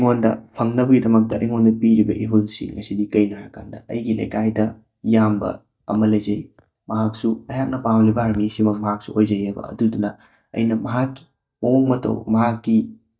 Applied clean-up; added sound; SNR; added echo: neural mask model DeepFilterNet 3.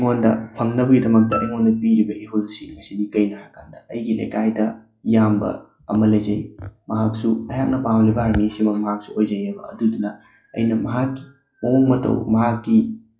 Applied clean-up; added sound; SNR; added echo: classical method log-MMSE.